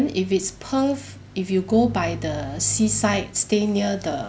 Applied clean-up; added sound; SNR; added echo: none; Bowed string instrument; 11 dB; none.